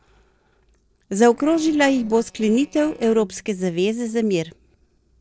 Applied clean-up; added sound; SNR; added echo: neural separator model SepFormer DNS4.